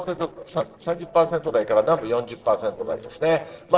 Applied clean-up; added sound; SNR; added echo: neural separator model SepFormer DNS4.